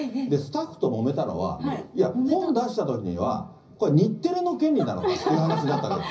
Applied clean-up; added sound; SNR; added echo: none; none; none; reverberation time 0.5 s.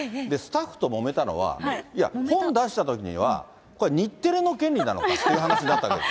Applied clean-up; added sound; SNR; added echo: none; none; none; none.